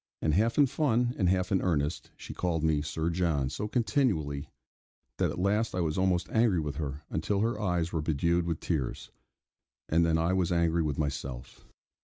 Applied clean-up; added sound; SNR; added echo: none; none; none; none.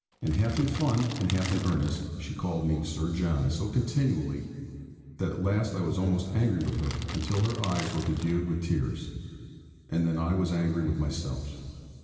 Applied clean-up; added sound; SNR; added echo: none; Crackle; 13 dB; reverberation time 2.6 s.